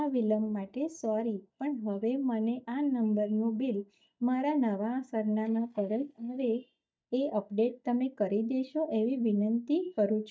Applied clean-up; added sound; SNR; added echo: neural mask model DeepFilterNet 3.